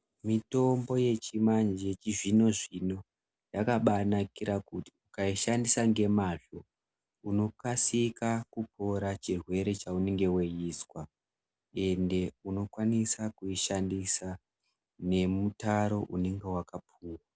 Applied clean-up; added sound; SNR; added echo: none; none; none; none.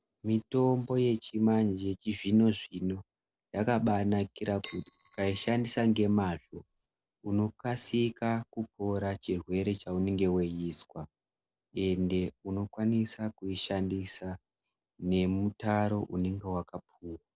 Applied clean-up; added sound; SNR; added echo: neural separator model SepFormer DNS4.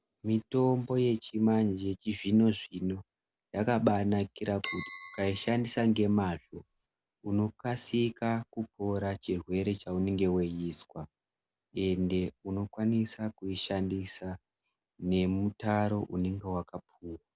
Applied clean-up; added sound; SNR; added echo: none; Chink, clink; 9 dB; none.